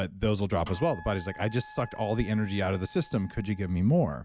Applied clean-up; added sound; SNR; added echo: none; Snare drum + Wind instrument, woodwind instrument; 20 dB; none.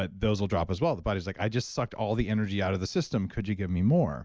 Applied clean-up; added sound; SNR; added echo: none; none; none; none.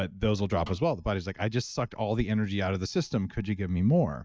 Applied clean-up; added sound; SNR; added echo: neural mask model DeepFilterNet 3.